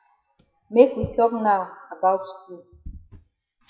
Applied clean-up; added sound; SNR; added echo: classical method WPE with log-MMSE.